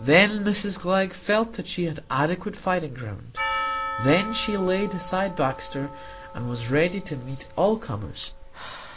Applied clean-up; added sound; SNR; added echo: none; Percussion; 11 dB; none.